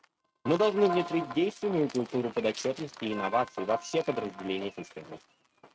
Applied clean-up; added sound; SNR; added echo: neural mask model RNNoise.